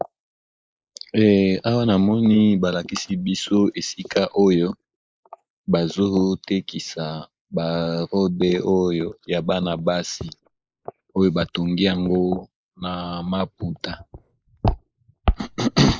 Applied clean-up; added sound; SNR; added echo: neural mask model Resemble Enhance denoiser.